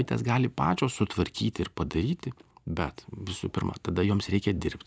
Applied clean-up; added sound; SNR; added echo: none; none; none; none.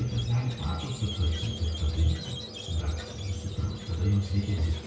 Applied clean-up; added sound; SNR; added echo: none; Squeak; 12 dB; reverberation time 0.6 s.